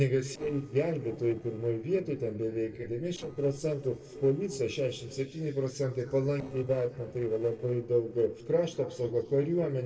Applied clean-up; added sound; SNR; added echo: neural separator model SepFormer DNS4.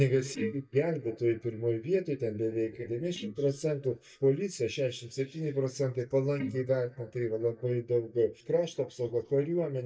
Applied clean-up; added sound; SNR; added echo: neural mask model DeepFilterNet 3.